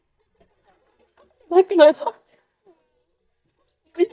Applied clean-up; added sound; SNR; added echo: neural mask model DeepFilterNet 3.